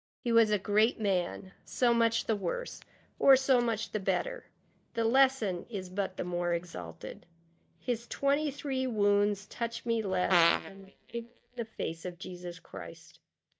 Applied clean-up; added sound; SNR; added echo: neural mask model DeepFilterNet 3.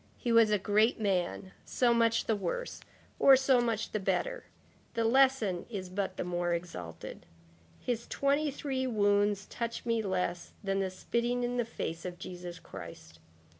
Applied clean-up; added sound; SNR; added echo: none; none; none; none.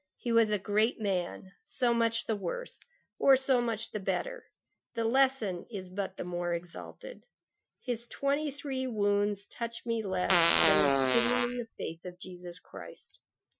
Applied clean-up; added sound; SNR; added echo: classical method Wiener filter.